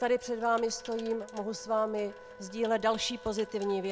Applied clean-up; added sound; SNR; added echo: none; Wind instrument, woodwind instrument + Sink (filling or washing) / Water tap, faucet; 17 dB; none.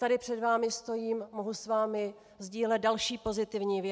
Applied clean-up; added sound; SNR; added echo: none; none; none; none.